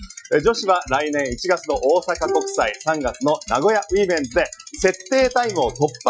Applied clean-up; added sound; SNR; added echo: classical method Wiener filter.